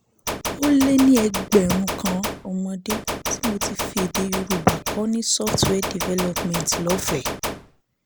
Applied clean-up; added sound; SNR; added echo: none; Gunshot, gunfire; 5 dB; none.